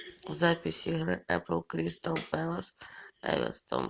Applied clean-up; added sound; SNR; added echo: none; Tambourine; 3 dB; none.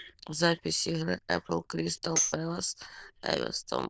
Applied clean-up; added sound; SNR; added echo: neural diffusion model UNIVERSE++.